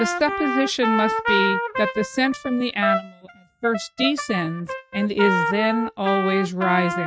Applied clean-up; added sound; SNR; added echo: neural mask model RNNoise.